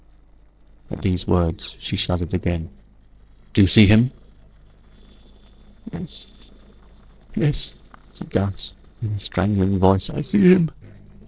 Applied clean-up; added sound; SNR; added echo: neural separator model SepFormer DNS4.